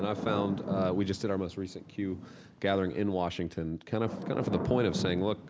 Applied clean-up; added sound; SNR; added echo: none; Thunder / Rain; 7 dB; none.